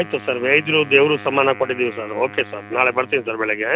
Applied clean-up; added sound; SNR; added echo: none; Wind instrument, woodwind instrument; 18 dB; none.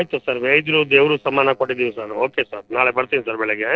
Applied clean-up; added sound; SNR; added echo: neural separator model SepFormer DNS4.